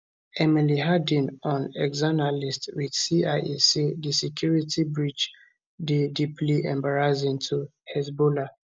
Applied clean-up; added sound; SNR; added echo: none; none; none; none.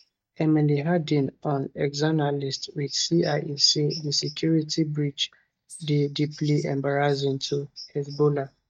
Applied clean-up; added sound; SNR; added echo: neural mask model DeepFilterNet 3.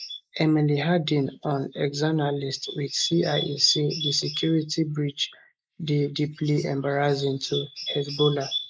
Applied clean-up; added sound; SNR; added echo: neural mask model Resemble Enhance denoiser.